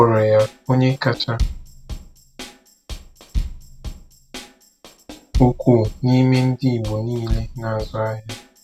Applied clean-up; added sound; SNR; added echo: none; Bass drum / Snare drum / Drum kit; 9 dB; none.